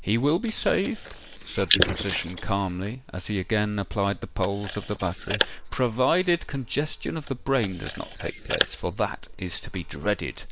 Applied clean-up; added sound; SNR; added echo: neural mask model Resemble Enhance denoiser.